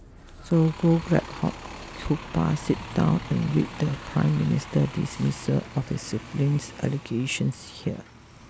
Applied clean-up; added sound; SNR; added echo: none; Bus; 15 dB; none.